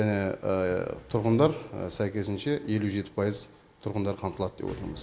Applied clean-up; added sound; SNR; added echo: none; none; none; none.